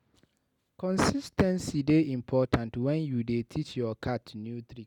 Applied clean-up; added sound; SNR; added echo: none; none; none; none.